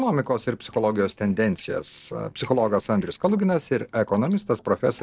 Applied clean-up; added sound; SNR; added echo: neural separator model SepFormer DNS4.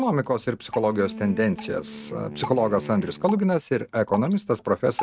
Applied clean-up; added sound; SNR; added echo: neural mask model RNNoise.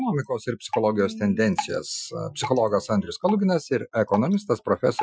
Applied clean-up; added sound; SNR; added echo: classical method Wiener filter.